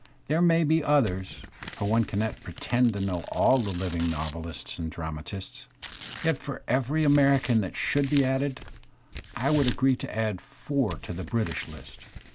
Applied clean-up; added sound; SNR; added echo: none; Tearing; 14 dB; none.